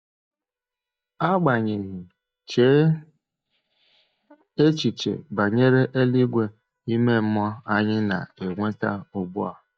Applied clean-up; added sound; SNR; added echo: neural mask model DeepFilterNet 3.